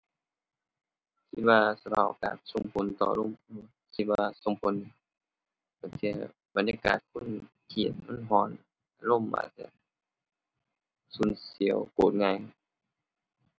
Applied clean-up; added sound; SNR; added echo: none; none; none; none.